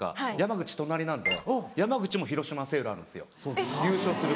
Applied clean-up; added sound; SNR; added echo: none; none; none; none.